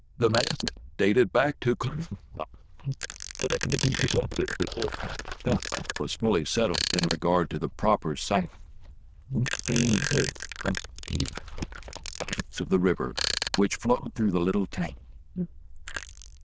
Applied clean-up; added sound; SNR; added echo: neural diffusion model UNIVERSE++.